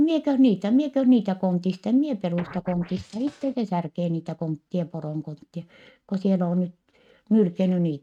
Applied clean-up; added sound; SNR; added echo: neural mask model RNNoise.